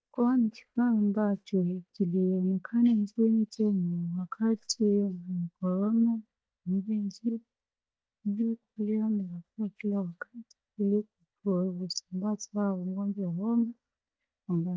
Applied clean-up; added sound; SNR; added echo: neural mask model DeepFilterNet 3.